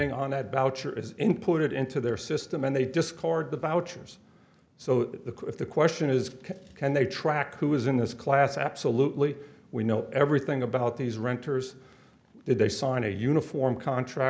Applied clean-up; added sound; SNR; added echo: none; none; none; none.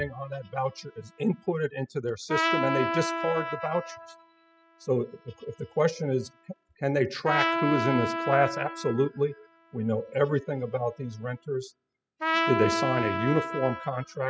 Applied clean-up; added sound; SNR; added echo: classical method spectral subtraction.